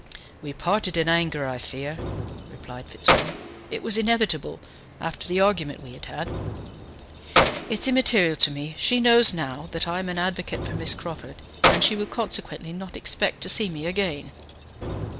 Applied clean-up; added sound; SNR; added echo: none; Keys jangling; 4 dB; none.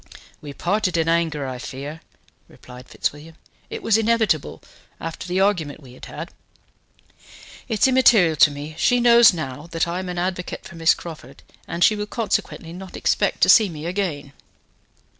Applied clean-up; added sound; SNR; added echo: none; none; none; none.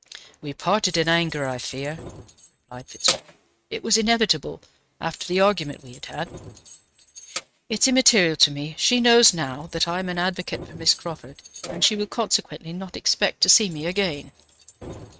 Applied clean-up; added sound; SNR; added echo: neural mask model RNNoise.